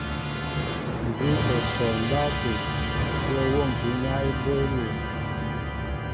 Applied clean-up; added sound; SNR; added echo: none; Musical instrument; -2 dB; none.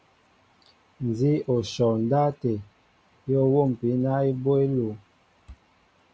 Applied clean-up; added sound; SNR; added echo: none; none; none; none.